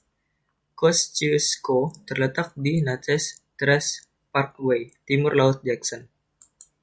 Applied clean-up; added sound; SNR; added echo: none; none; none; none.